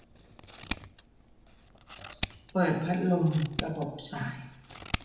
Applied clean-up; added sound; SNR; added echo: none; Scissors; -1 dB; reverberation time 0.8 s.